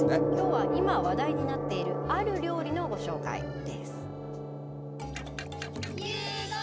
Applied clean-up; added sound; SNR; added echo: none; Gong; -2 dB; none.